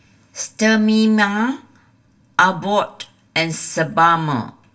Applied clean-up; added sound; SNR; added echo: none; none; none; reverberation time 0.2 s.